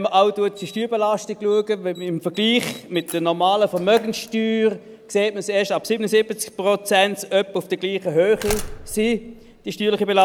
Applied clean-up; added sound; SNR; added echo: none; Slam; 19 dB; none.